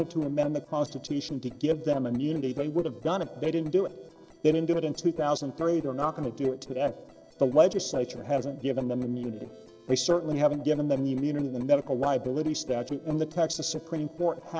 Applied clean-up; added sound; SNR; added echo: neural separator model SepFormer DNS4.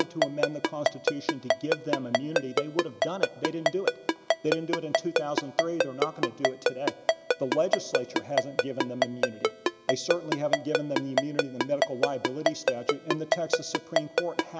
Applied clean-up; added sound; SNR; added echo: none; Ringtone; -4 dB; none.